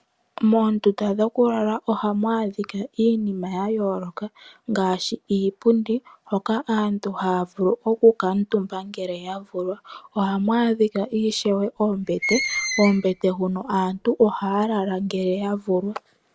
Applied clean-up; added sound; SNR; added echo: none; Screech; 8 dB; none.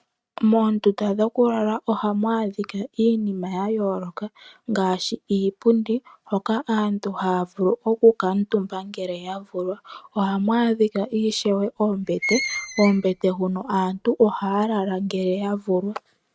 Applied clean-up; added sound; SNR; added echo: neural mask model RNNoise.